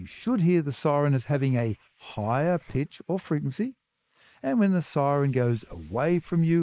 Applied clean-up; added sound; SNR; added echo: neural mask model Resemble Enhance denoiser.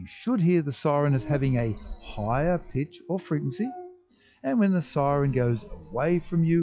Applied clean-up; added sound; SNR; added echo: classical method log-MMSE.